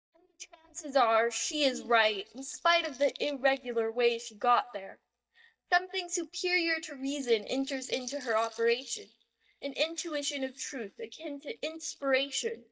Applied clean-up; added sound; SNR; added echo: neural mask model DeepFilterNet 3.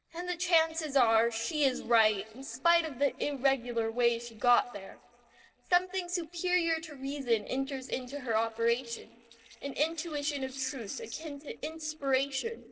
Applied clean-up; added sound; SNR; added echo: neural separator model SepFormer DNS4.